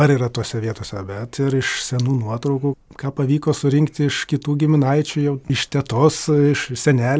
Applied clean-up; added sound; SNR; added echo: none; none; none; none.